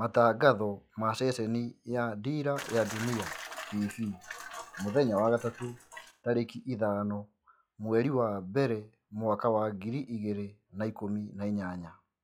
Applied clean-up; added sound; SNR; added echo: classical method log-MMSE.